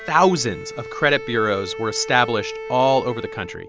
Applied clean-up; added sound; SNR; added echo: none; Bowed string instrument; 12 dB; none.